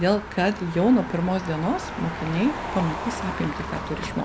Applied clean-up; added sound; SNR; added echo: none; Motor vehicle (road); 8 dB; none.